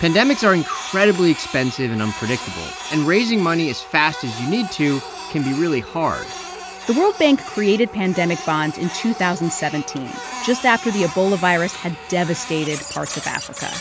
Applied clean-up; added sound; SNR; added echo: none; Printer; 12 dB; none.